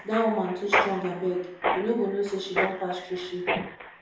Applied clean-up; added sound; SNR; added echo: none; Mechanisms; 2 dB; reverberation time 2.6 s.